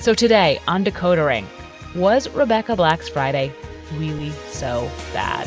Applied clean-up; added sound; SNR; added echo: none; none; none; none.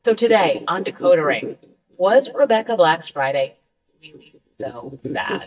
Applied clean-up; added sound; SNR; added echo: neural mask model DeepFilterNet 3.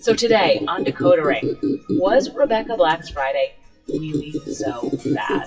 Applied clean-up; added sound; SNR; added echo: classical method WPE with log-MMSE.